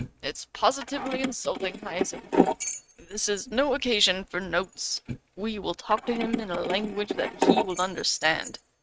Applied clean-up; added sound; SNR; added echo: neural mask model RNNoise.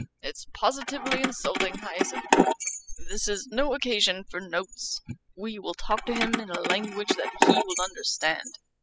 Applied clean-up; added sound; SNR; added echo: classical method spectral subtraction.